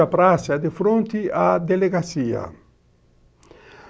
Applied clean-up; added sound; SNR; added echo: none; none; none; none.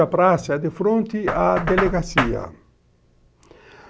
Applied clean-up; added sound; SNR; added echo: none; Knock; 7 dB; none.